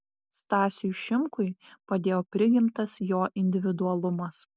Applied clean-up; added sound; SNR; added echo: none; none; none; none.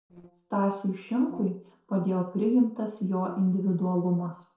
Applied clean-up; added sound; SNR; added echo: neural separator model SepFormer DNS4.